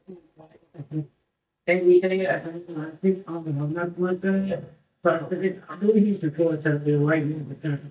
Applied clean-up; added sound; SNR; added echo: neural mask model DeepFilterNet 3.